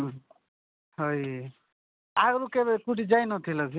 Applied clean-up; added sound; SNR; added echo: none; none; none; none.